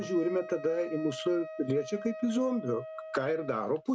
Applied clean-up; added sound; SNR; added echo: none; Wind instrument, woodwind instrument; 12 dB; none.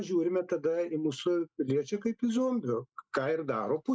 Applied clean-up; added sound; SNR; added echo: neural mask model Resemble Enhance denoiser.